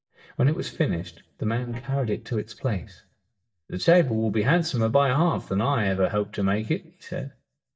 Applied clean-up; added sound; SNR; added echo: neural mask model DeepFilterNet 3.